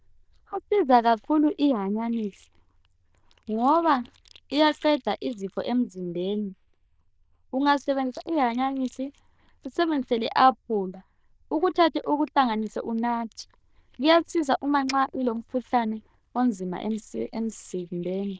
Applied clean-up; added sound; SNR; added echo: neural diffusion model UNIVERSE++.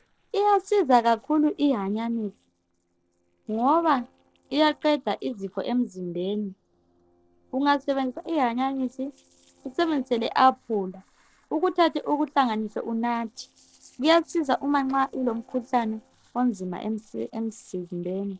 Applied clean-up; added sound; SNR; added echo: neural separator model SepFormer DNS4.